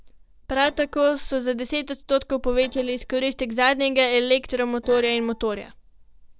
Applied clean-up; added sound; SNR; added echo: neural separator model SepFormer DNS4.